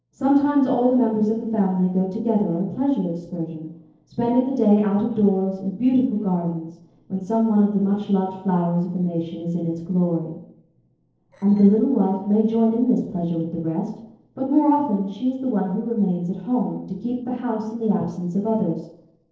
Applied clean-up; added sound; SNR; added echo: neural separator model SepFormer DNS4.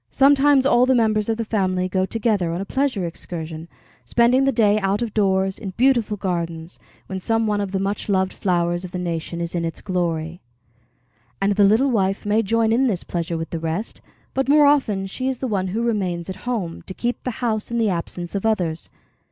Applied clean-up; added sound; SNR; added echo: none; none; none; none.